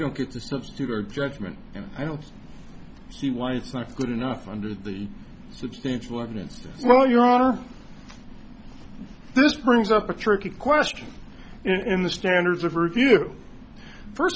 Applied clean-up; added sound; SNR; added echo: none; none; none; none.